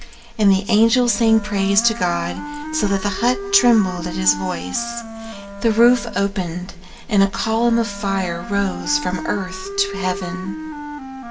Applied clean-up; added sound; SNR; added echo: none; Wind instrument, woodwind instrument; 12 dB; reverberation time 1.1 s.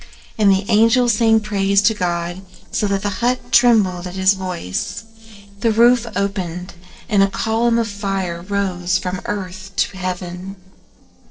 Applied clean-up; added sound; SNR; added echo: neural separator model SepFormer DNS4.